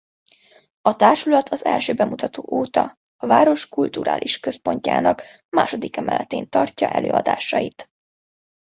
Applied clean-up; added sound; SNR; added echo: none; none; none; none.